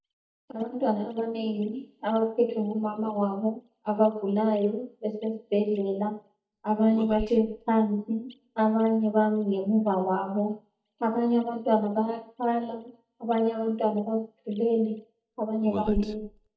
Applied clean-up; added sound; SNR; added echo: neural mask model DeepFilterNet 3.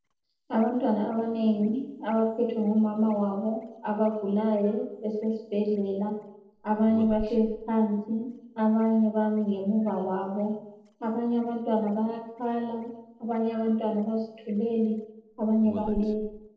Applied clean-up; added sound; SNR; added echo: neural separator model SepFormer DNS4.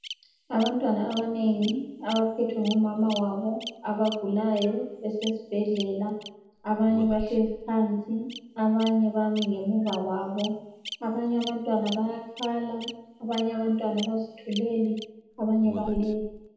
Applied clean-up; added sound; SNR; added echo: none; Bird vocalization, bird call, bird song; 16 dB; reverberation time 0.8 s.